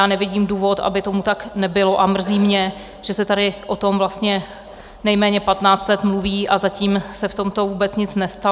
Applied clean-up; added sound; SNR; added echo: none; none; none; none.